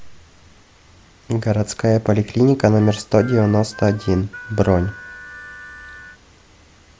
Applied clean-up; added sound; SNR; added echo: none; Harmonica; 18 dB; none.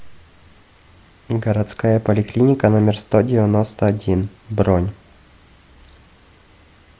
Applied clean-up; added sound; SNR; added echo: none; none; none; none.